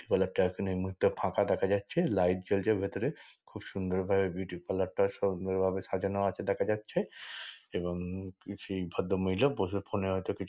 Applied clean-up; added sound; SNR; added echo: none; none; none; none.